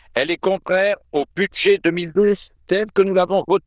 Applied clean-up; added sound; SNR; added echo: neural diffusion model UNIVERSE++.